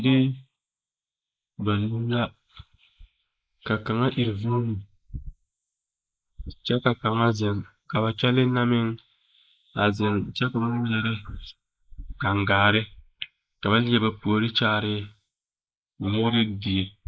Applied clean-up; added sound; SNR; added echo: neural mask model Resemble Enhance denoiser.